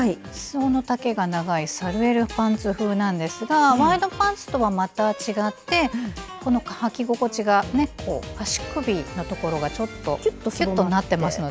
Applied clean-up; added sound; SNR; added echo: none; none; none; none.